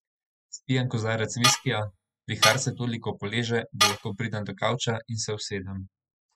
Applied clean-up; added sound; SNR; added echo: classical method spectral subtraction.